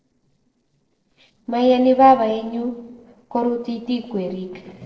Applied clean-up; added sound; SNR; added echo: neural separator model SepFormer DNS4.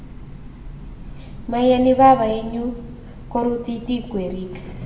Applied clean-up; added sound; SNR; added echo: none; Train; 13 dB; reverberation time 0.9 s.